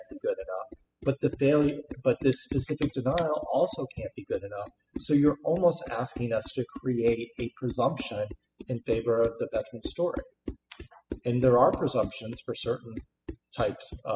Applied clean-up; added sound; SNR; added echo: classical method spectral subtraction.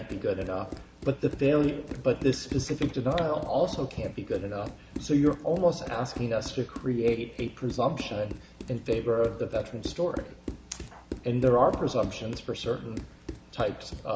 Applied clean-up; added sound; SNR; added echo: none; Run; 13 dB; none.